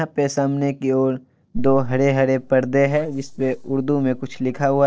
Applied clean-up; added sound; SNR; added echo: neural separator model SepFormer DNS4.